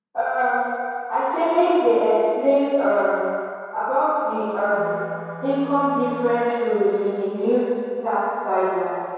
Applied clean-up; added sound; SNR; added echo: none; Wind instrument, woodwind instrument; 17 dB; reverberation time 2.2 s.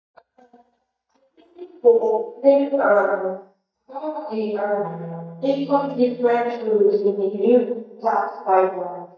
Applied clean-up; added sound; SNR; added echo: neural mask model DeepFilterNet 3.